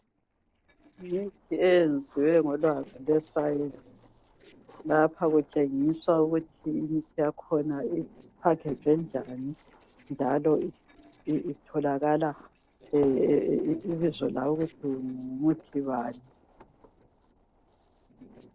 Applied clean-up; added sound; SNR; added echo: neural separator model SepFormer DNS4.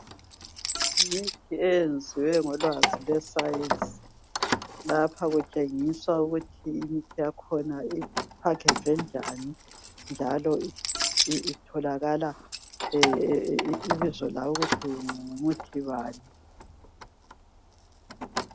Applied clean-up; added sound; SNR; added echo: none; Keys jangling; 3 dB; none.